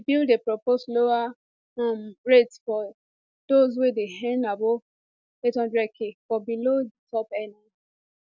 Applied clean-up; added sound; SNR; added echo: none; none; none; none.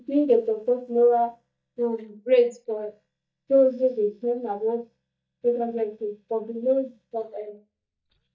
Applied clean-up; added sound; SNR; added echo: neural mask model DeepFilterNet 3.